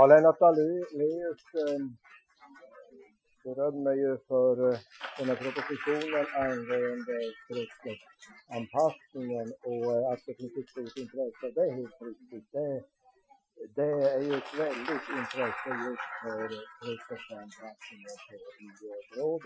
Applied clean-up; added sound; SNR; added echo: classical method Wiener filter.